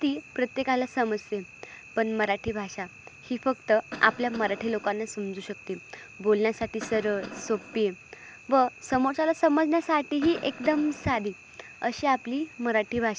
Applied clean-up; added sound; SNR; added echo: none; Cough; 15 dB; none.